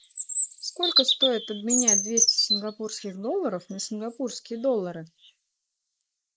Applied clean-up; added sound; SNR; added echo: neural mask model Resemble Enhance denoiser.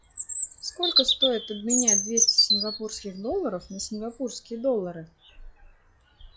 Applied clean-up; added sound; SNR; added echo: classical method log-MMSE.